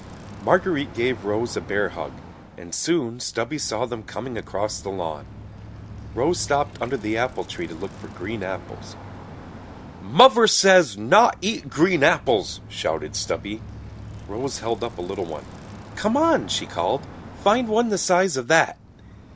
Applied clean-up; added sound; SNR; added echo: none; Bicycle; 16 dB; none.